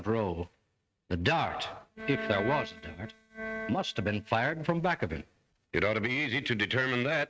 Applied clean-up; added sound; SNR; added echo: neural mask model RNNoise.